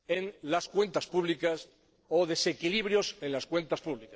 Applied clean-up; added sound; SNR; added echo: neural separator model SepFormer DNS4.